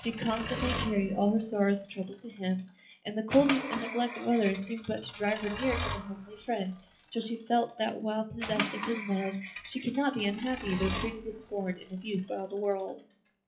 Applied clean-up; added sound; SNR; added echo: classical method WPE with log-MMSE.